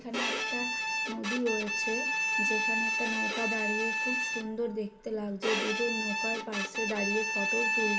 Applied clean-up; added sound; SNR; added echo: none; Bowed string instrument; -3 dB; reverberation time 0.8 s.